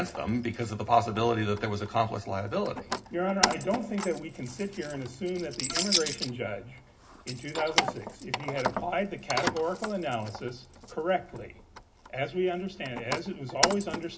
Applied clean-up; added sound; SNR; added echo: none; Keys jangling; 4 dB; reverberation time 0.4 s.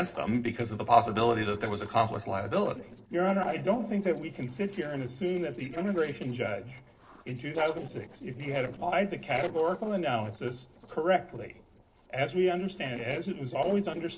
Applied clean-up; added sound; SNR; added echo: neural separator model SepFormer DNS4.